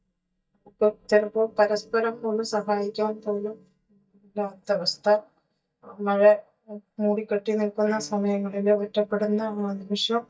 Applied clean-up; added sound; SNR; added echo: neural mask model DeepFilterNet 3.